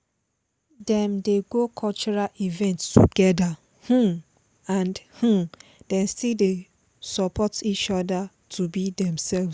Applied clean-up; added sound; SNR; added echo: none; none; none; none.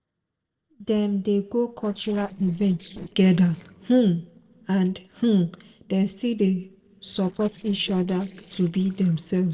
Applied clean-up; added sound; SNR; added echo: neural separator model SepFormer DNS4.